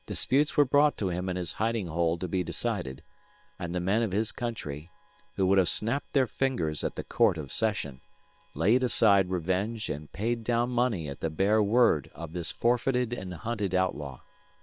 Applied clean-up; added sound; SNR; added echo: neural separator model SepFormer WHAM!.